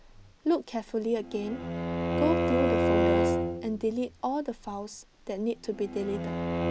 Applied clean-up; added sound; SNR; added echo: none; Bowed string instrument; -2 dB; none.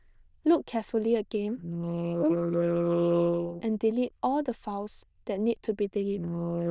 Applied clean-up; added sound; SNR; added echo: neural diffusion model UNIVERSE++.